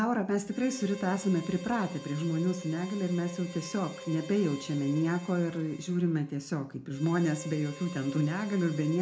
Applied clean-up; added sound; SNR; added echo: none; Harmonica; 16 dB; reverberation time 0.4 s.